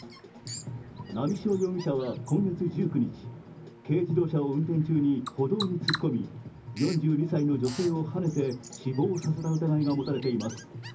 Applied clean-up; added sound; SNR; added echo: none; Bird vocalization, bird call, bird song; 16 dB; reverberation time 0.4 s.